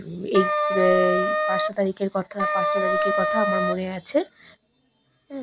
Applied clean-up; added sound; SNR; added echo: none; Wind instrument, woodwind instrument; -4 dB; none.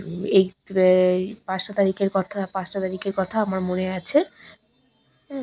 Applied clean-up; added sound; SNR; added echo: none; none; none; none.